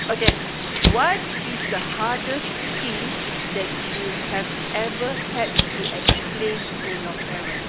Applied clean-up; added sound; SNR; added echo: none; Wind + Fire; -3 dB; none.